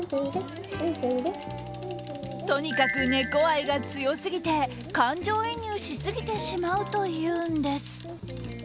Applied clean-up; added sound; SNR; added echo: none; Bicycle; 18 dB; none.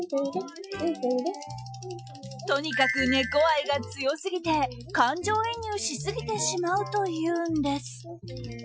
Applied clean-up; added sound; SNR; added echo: classical method Wiener filter.